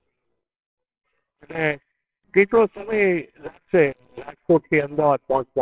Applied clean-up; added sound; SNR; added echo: neural separator model SepFormer WHAMR!.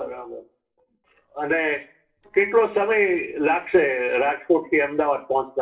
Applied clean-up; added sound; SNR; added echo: neural separator model SepFormer DNS4.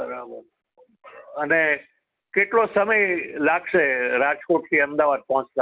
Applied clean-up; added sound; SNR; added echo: none; none; none; none.